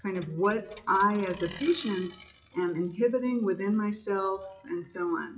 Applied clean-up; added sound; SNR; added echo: classical method WPE with log-MMSE.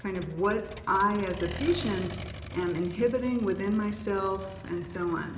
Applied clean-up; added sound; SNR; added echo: none; Accelerating, revving, vroom; 13 dB; reverberation time 0.8 s.